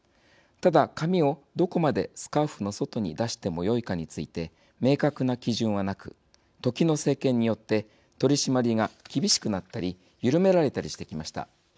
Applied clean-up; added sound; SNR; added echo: none; none; none; none.